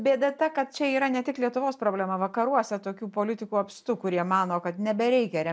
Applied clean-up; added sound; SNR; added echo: none; none; none; none.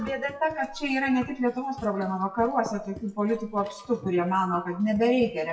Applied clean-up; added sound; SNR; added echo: classical method WPE with log-MMSE.